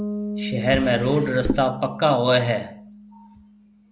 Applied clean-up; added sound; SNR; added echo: none; Bass guitar + Drawer open or close; 7 dB; none.